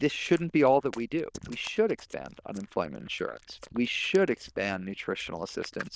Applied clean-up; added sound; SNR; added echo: neural diffusion model UNIVERSE++.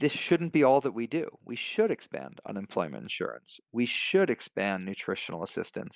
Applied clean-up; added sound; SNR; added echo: none; none; none; none.